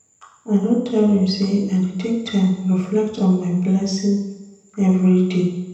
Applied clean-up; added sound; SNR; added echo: none; none; none; reverberation time 0.9 s.